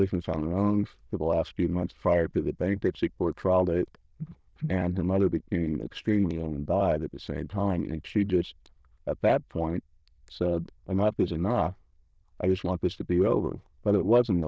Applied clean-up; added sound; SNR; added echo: neural diffusion model UNIVERSE++.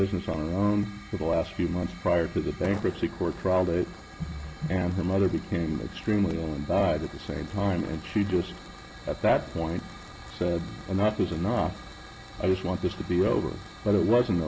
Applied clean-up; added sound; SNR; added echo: none; Hiss / Fire; 18 dB; none.